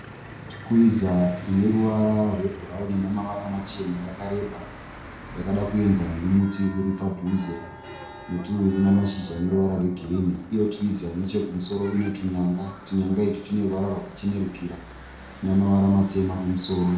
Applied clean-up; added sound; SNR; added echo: none; Church bell / Traffic noise, roadway noise; 16 dB; reverberation time 0.5 s.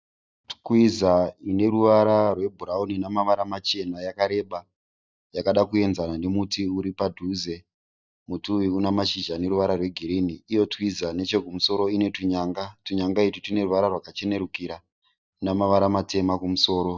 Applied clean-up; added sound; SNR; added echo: none; none; none; none.